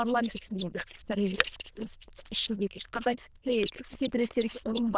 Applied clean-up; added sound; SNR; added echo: neural diffusion model UNIVERSE++.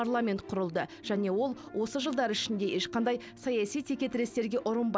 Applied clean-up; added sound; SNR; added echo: none; none; none; none.